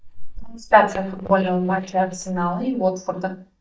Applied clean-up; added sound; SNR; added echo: neural mask model DeepFilterNet 3.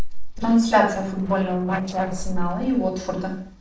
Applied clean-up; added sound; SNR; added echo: neural separator model SepFormer DNS4.